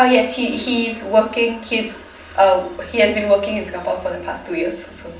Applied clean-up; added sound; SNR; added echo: none; none; none; reverberation time 0.4 s.